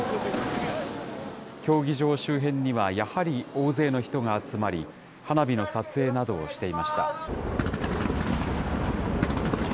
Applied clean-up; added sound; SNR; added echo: none; none; none; none.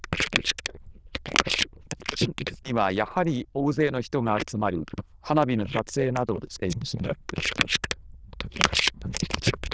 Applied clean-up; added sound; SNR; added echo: neural diffusion model UNIVERSE++.